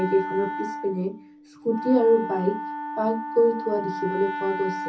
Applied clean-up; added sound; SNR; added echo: none; Wind instrument, woodwind instrument; 7 dB; reverberation time 0.3 s.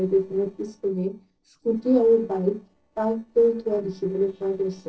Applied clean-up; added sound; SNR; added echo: neural separator model SepFormer DNS4.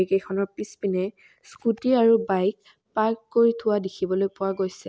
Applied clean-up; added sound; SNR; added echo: none; none; none; none.